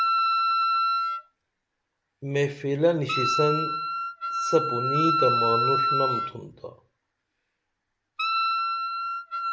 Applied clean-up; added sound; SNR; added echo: none; Wind instrument, woodwind instrument; -3 dB; none.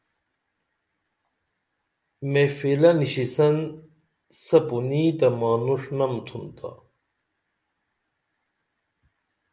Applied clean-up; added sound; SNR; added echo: none; none; none; none.